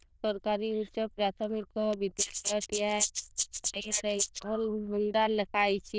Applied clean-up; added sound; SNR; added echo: neural diffusion model UNIVERSE++.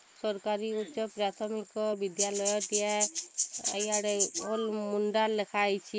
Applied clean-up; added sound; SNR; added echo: neural mask model Resemble Enhance denoiser.